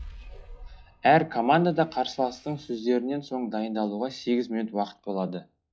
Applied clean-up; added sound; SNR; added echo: classical method log-MMSE.